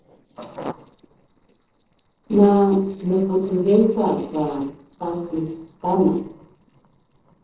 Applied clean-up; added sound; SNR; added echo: neural separator model SepFormer DNS4.